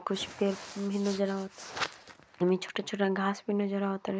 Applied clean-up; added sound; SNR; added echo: none; none; none; none.